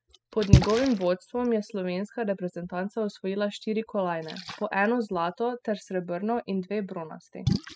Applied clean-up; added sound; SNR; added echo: classical method spectral subtraction.